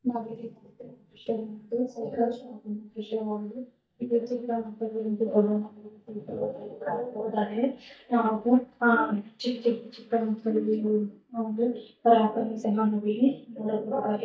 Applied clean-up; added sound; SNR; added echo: neural mask model DeepFilterNet 3.